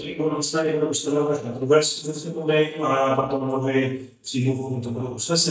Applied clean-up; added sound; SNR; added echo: neural mask model DeepFilterNet 3.